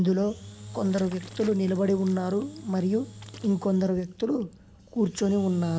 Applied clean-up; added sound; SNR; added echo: none; Engine / Drill; 18 dB; none.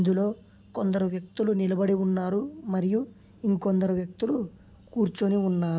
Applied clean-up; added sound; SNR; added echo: none; none; none; none.